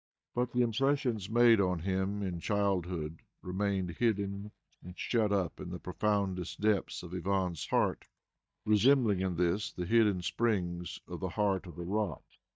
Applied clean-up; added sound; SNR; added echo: neural mask model DeepFilterNet 3.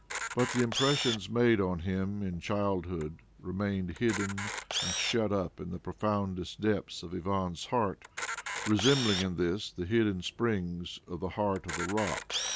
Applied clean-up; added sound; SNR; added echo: none; Camera; 8 dB; none.